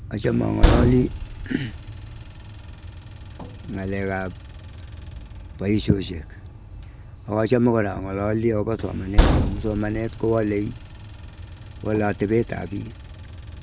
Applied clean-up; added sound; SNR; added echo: none; Train; 2 dB; none.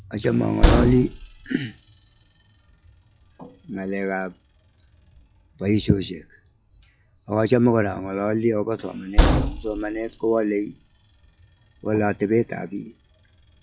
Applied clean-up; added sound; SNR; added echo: classical method log-MMSE.